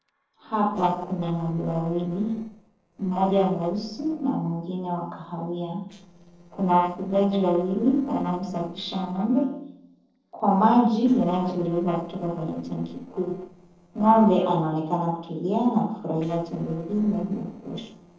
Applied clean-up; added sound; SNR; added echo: neural separator model SepFormer DNS4.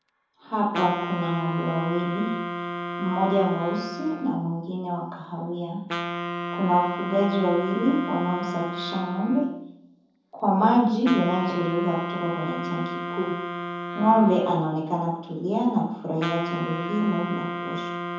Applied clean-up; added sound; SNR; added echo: none; Wind instrument, woodwind instrument; 7 dB; reverberation time 0.9 s.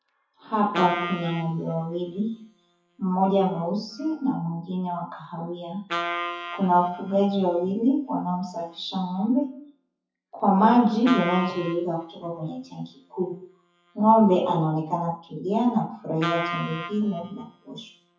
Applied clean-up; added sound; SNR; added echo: classical method WPE with log-MMSE.